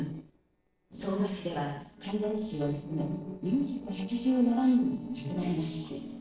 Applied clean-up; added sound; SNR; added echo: neural separator model SepFormer DNS4.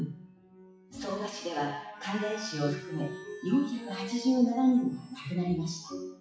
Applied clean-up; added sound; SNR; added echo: classical method WPE with log-MMSE.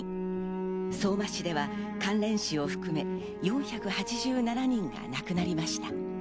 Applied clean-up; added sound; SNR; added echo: none; none; none; none.